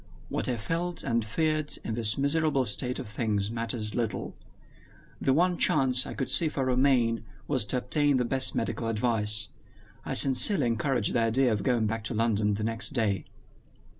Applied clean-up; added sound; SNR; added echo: none; none; none; none.